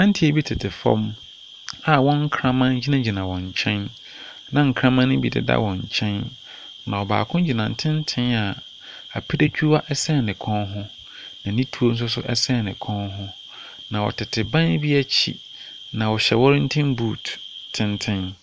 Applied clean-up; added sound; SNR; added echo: none; none; none; none.